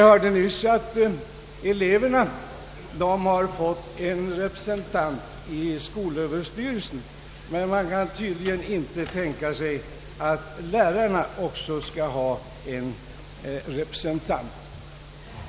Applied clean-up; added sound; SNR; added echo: none; none; none; none.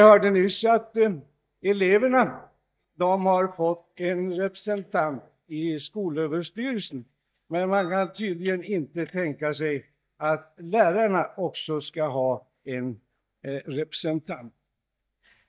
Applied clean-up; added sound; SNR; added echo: neural mask model DeepFilterNet 3.